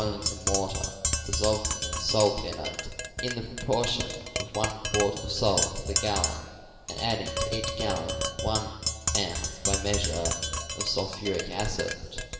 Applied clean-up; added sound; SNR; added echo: none; Tap; 1 dB; reverberation time 2.1 s.